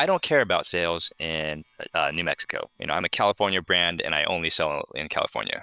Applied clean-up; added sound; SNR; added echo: neural separator model SepFormer WHAM!.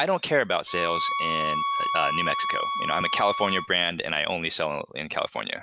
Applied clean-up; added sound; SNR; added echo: none; Bowed string instrument; 1 dB; none.